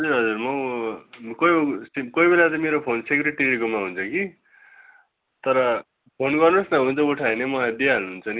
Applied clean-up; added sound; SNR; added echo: none; none; none; none.